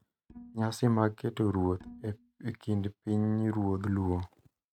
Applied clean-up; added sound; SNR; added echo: neural mask model RNNoise.